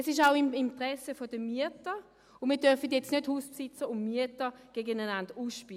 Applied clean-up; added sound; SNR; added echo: none; none; none; none.